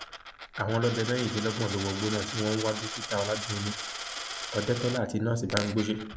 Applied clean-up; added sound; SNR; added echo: none; Coin (dropping); 7 dB; none.